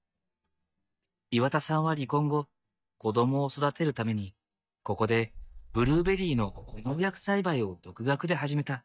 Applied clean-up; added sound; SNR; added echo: neural mask model DeepFilterNet 3.